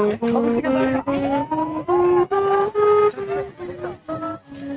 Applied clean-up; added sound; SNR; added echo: neural mask model RNNoise.